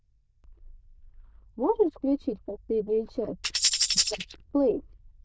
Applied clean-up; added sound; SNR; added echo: neural diffusion model UNIVERSE++.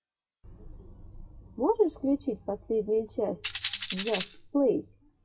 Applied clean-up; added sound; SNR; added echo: classical method log-MMSE.